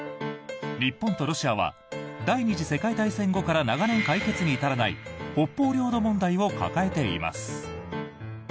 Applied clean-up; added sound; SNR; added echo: none; none; none; none.